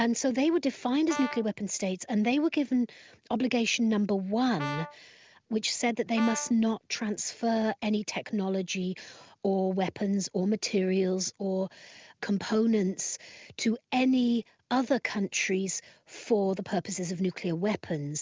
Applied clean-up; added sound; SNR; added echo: none; Brass instrument; 12 dB; none.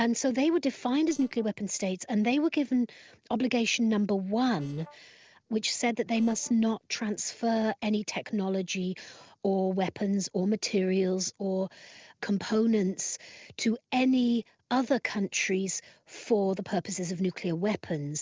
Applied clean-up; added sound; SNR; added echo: neural separator model SepFormer DNS4.